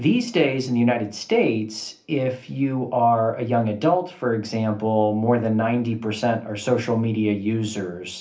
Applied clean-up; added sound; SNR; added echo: none; none; none; reverberation time 0.3 s.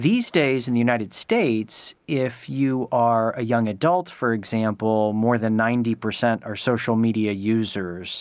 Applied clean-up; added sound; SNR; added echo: none; none; none; none.